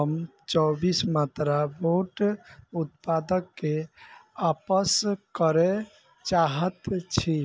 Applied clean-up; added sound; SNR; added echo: none; none; none; none.